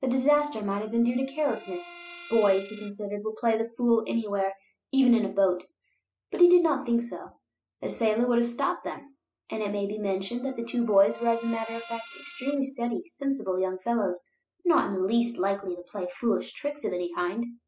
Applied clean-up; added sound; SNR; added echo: classical method spectral subtraction.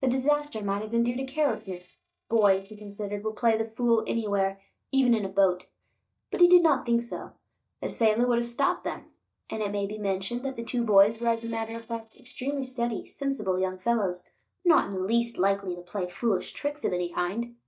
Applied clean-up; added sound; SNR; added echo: neural mask model DeepFilterNet 3.